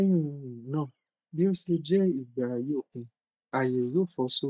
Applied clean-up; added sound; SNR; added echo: neural mask model DeepFilterNet 3.